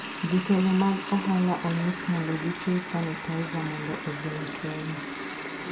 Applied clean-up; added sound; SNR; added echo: none; Water tap, faucet; 7 dB; reverberation time 0.5 s.